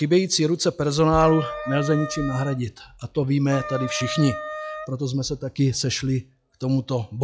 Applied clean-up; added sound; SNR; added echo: classical method log-MMSE.